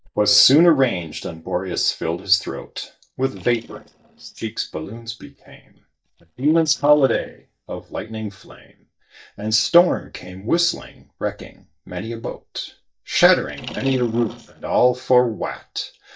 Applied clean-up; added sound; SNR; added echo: neural mask model DeepFilterNet 3.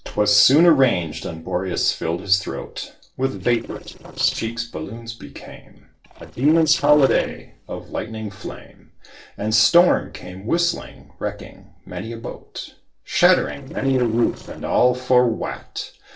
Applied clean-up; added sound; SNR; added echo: neural separator model SepFormer DNS4.